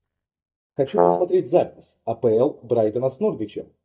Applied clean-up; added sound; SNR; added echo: neural mask model DeepFilterNet 3.